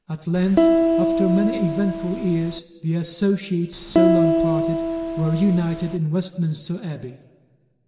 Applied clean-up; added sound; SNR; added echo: none; Piano; -2 dB; reverberation time 1.3 s.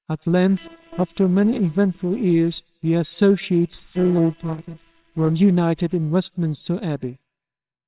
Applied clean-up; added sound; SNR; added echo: neural separator model SepFormer WHAMR!.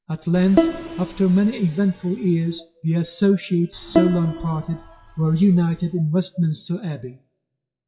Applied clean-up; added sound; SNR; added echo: classical method WPE with log-MMSE.